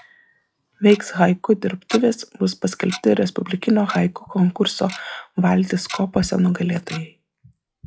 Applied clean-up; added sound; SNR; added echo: classical method log-MMSE.